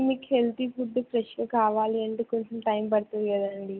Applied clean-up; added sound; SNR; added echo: none; none; none; none.